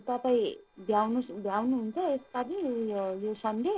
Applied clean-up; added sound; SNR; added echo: neural separator model SepFormer DNS4.